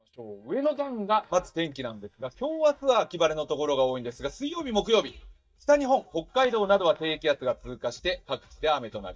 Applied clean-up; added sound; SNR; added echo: neural mask model DeepFilterNet 3.